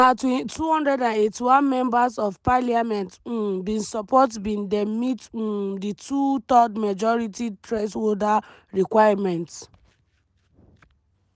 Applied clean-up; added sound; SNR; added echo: none; none; none; none.